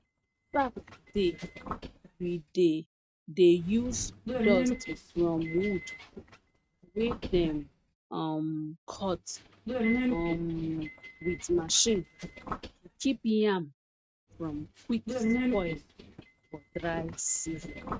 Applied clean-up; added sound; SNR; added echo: neural mask model RNNoise.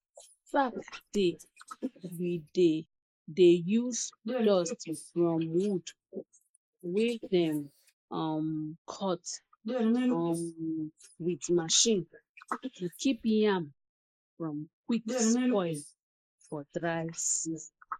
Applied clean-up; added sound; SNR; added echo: neural mask model Resemble Enhance denoiser.